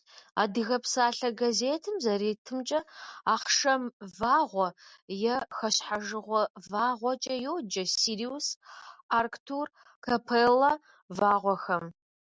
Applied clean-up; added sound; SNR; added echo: none; none; none; none.